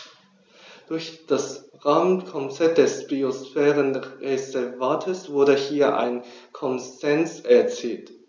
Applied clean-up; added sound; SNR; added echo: none; none; none; none.